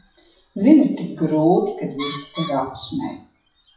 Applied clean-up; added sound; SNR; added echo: classical method WPE with log-MMSE.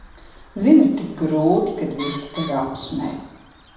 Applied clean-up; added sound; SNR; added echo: none; Bird; 19 dB; reverberation time 0.9 s.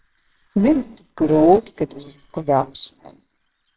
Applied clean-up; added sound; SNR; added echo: neural separator model SepFormer WHAMR!.